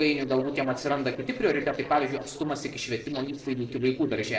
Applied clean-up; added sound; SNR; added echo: neural separator model SepFormer DNS4.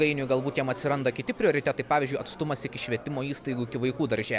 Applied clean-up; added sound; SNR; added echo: none; none; none; none.